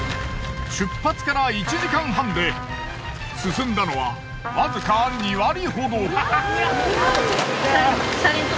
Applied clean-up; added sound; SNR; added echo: none; Trumpet; 12 dB; none.